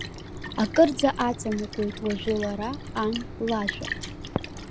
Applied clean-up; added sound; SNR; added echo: none; Mechanisms + Splash, splatter; 9 dB; none.